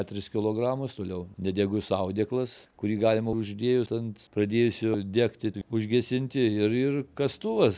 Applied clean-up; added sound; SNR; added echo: none; none; none; none.